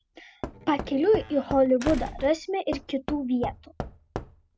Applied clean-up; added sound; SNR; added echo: none; Squeak / Slam / Wood + Knock / Wood; 11 dB; none.